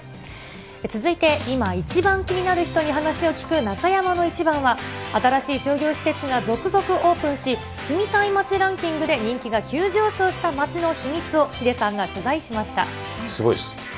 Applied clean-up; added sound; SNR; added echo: none; none; none; none.